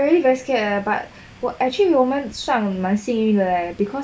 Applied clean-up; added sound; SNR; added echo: none; none; none; none.